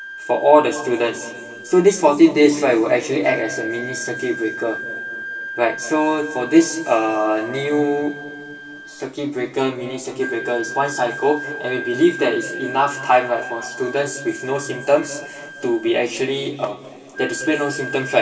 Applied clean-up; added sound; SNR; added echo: none; Wind instrument, woodwind instrument; 13 dB; reverberation time 2.3 s.